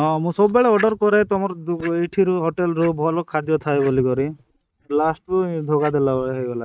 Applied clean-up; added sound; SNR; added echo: neural mask model RNNoise.